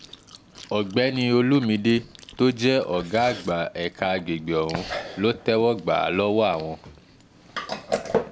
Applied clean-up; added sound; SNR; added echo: none; Chewing, mastication; 11 dB; none.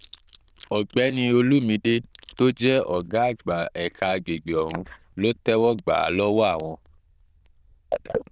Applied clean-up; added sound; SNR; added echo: neural diffusion model UNIVERSE++.